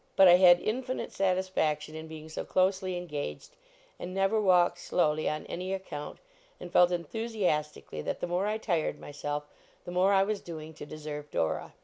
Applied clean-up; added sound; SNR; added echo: none; none; none; none.